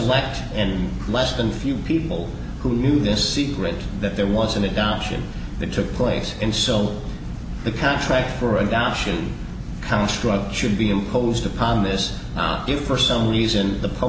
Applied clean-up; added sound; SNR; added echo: none; none; none; none.